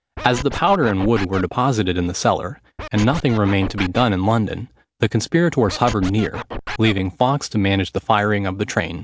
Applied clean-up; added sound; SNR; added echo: none; Scratching (performance technique); 11 dB; none.